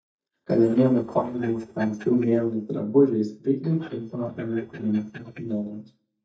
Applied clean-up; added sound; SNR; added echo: neural mask model DeepFilterNet 3.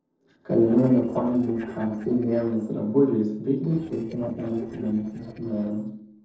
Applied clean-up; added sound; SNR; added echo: neural separator model SepFormer DNS4.